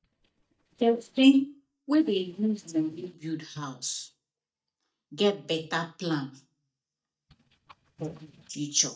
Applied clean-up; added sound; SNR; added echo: neural mask model DeepFilterNet 3.